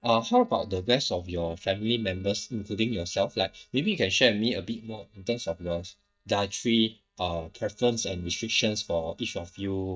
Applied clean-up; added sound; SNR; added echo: neural mask model DeepFilterNet 3.